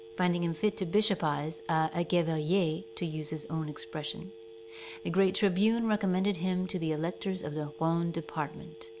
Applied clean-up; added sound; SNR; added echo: none; Telephone; 17 dB; none.